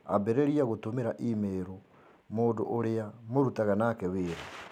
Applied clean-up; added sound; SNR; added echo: none; none; none; none.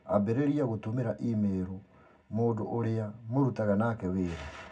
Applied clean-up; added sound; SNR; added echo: none; none; none; reverberation time 0.4 s.